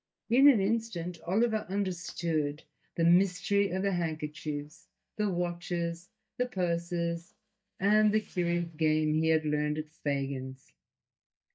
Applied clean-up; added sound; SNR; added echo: neural mask model DeepFilterNet 3.